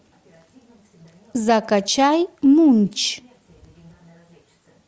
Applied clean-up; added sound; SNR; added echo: none; none; none; none.